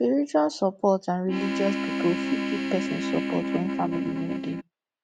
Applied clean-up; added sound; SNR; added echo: neural mask model RNNoise.